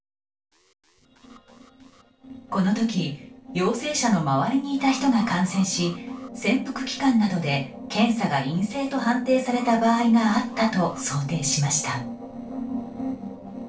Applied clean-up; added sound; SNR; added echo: neural separator model SepFormer DNS4.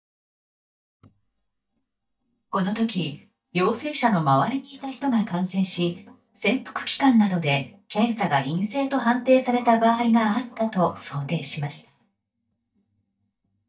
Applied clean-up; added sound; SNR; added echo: neural mask model DeepFilterNet 3.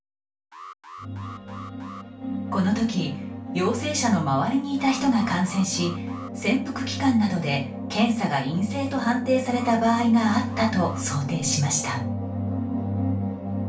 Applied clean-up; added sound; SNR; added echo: none; Alarm; 18 dB; reverberation time 0.3 s.